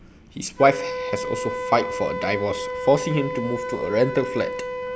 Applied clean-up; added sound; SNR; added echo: none; Wind instrument, woodwind instrument; 5 dB; none.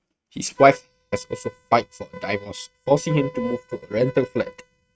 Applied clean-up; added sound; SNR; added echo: neural mask model RNNoise.